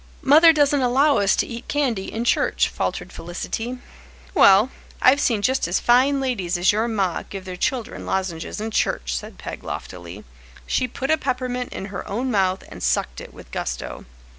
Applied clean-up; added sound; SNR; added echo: none; none; none; none.